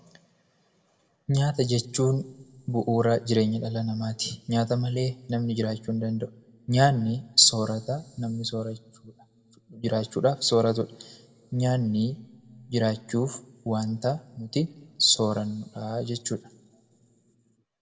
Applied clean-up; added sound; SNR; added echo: none; none; none; reverberation time 0.7 s.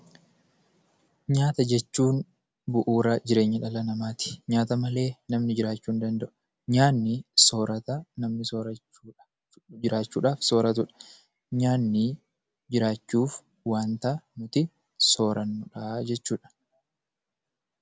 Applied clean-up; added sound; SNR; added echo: none; none; none; none.